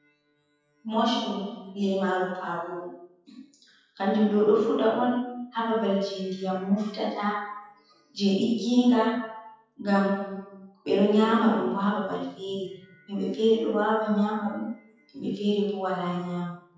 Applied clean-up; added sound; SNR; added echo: classical method WPE with log-MMSE.